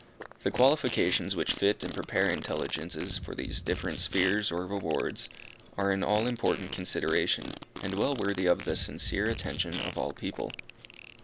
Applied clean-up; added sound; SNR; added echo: none; Fart; 11 dB; none.